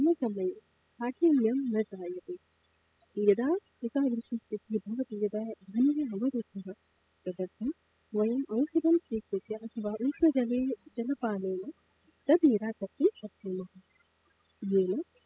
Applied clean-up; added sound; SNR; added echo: classical method spectral subtraction.